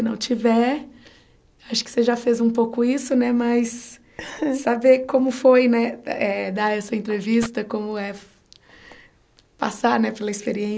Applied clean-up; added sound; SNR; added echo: none; none; none; none.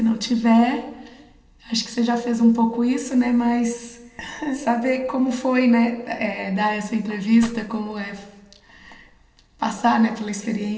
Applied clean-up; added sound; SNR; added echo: none; none; none; reverberation time 0.9 s.